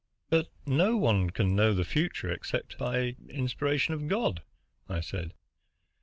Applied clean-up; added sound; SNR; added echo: none; none; none; none.